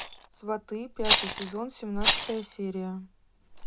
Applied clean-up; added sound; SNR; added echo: none; Rattle; -4 dB; reverberation time 0.3 s.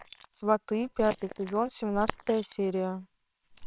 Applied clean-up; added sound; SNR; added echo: neural separator model SepFormer WHAMR!.